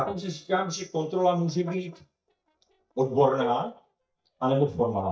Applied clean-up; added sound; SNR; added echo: neural mask model DeepFilterNet 3.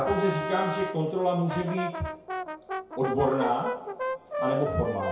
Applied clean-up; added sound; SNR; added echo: none; Brass instrument; 5 dB; reverberation time 0.5 s.